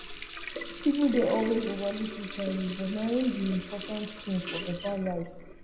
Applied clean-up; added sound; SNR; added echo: none; Water tap, faucet; 8 dB; reverberation time 0.8 s.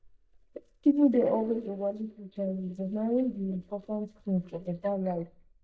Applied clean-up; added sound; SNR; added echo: neural mask model DeepFilterNet 3.